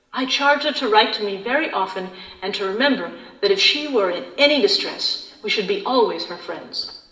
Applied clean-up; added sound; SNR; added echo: none; none; none; reverberation time 1.4 s.